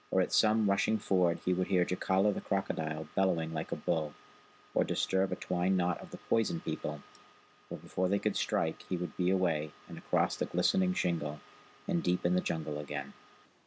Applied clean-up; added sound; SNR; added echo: none; none; none; none.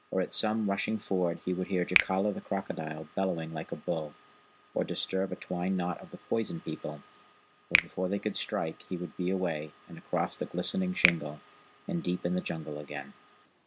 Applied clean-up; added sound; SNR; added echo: none; Finger snapping; 3 dB; none.